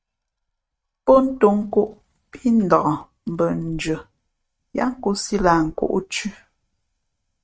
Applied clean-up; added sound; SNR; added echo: neural mask model RNNoise.